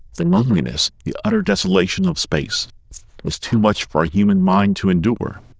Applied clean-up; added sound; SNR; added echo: neural diffusion model UNIVERSE++.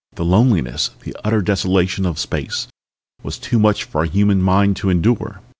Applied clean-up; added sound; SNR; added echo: none; none; none; none.